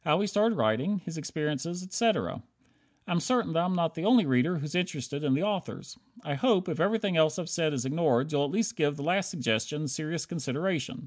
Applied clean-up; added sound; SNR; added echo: none; none; none; none.